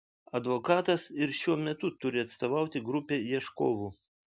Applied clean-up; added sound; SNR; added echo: none; none; none; none.